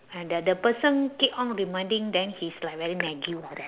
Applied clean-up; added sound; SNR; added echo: none; none; none; none.